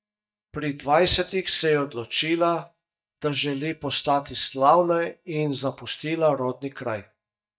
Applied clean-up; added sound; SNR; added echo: neural mask model DeepFilterNet 3.